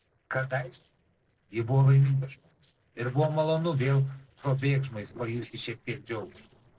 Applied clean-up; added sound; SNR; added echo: neural separator model SepFormer DNS4.